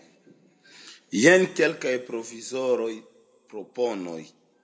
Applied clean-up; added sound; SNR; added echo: none; none; none; reverberation time 1.0 s.